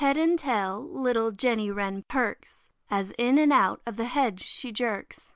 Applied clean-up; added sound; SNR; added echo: none; none; none; none.